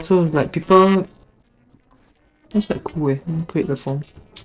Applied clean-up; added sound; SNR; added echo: neural separator model SepFormer DNS4.